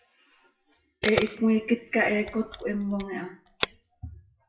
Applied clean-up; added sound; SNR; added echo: classical method WPE with log-MMSE.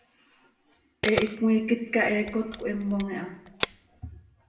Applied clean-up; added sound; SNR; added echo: none; Camera; 5 dB; reverberation time 0.8 s.